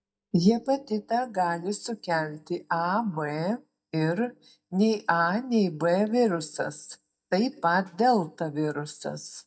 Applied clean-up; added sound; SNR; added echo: neural mask model DeepFilterNet 3.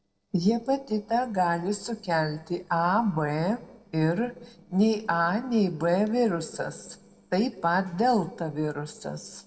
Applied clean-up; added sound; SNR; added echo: neural separator model SepFormer DNS4.